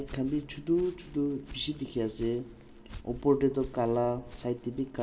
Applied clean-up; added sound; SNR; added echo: none; Walk, footsteps; 17 dB; reverberation time 1.1 s.